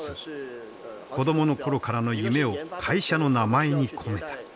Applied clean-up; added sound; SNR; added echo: none; none; none; none.